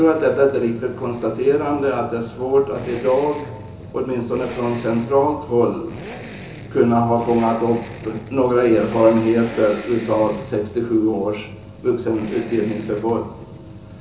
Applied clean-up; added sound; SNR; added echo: none; Accelerating, revving, vroom; 16 dB; reverberation time 0.8 s.